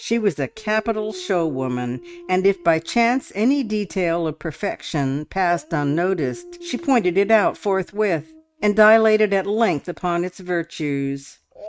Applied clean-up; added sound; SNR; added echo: neural mask model RNNoise.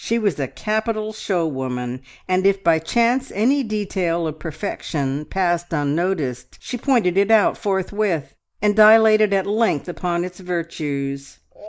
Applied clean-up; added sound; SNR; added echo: neural mask model Resemble Enhance denoiser.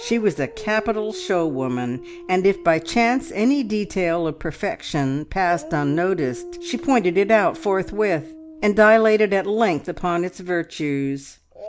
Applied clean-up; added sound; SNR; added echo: none; Dog; 17 dB; none.